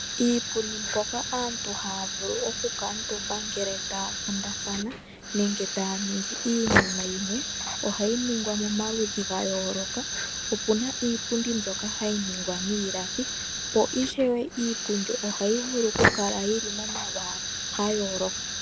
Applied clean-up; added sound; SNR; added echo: none; Fire; 2 dB; none.